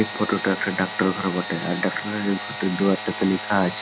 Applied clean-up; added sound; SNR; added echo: none; Sawing / Engine; 8 dB; none.